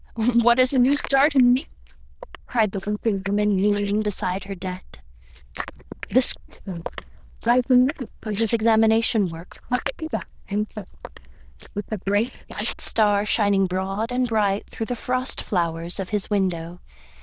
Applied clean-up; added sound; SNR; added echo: neural diffusion model UNIVERSE++.